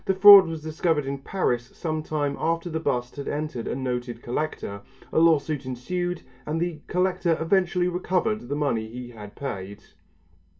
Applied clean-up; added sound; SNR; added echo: none; none; none; reverberation time 0.2 s.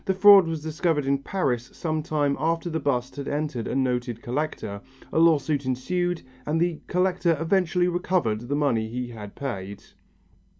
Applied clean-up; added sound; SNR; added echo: none; none; none; none.